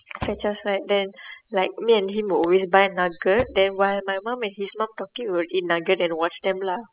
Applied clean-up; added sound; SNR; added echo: classical method spectral subtraction.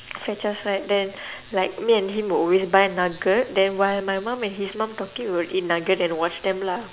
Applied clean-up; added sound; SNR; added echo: none; none; none; none.